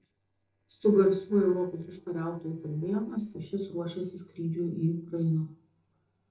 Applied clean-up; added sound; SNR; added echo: neural separator model SepFormer DNS4.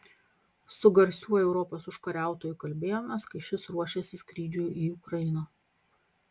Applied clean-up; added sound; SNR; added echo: none; none; none; none.